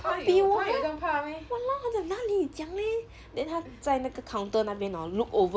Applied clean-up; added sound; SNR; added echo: none; none; none; none.